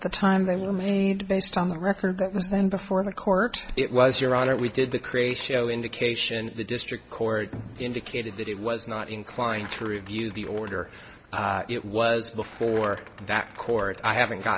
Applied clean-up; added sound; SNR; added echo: none; Skateboard; 19 dB; none.